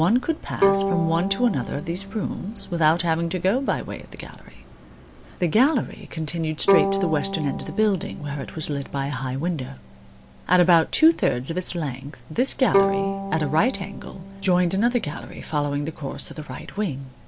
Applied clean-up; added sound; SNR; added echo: none; Bowed string instrument; 6 dB; none.